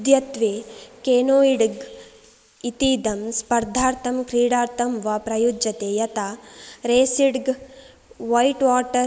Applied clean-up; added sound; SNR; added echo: neural mask model Resemble Enhance denoiser.